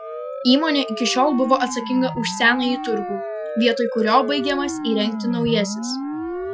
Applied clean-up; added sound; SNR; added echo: classical method Wiener filter.